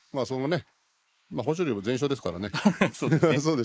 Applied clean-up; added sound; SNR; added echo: neural mask model Resemble Enhance denoiser.